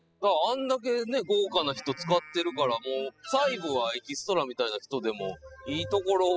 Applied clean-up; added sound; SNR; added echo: classical method spectral subtraction.